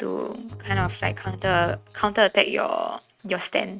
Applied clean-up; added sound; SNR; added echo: neural mask model RNNoise.